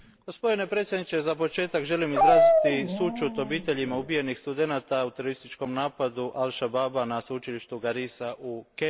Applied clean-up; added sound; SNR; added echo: none; Dog; -4 dB; none.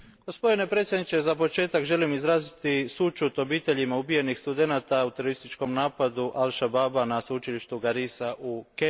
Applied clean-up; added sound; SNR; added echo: none; none; none; none.